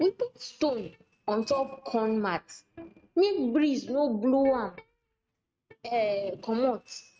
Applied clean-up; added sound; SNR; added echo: neural mask model RNNoise.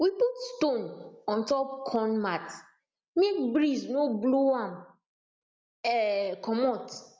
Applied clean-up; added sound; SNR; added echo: none; none; none; none.